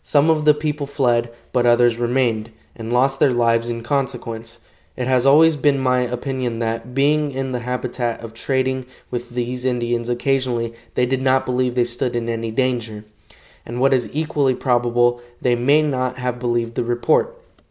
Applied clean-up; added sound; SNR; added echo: none; none; none; none.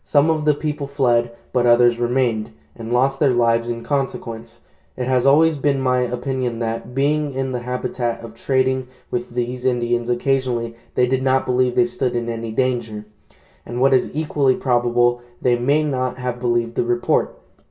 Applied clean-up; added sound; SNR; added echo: none; none; none; reverberation time 0.2 s.